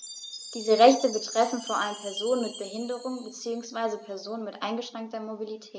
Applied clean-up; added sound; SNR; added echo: none; Chime; 15 dB; none.